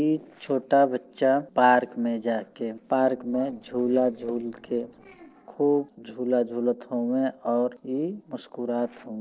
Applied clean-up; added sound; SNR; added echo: neural separator model SepFormer DNS4.